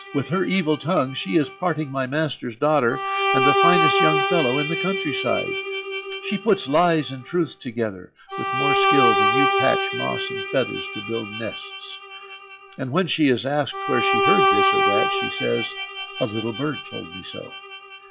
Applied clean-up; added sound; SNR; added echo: classical method log-MMSE.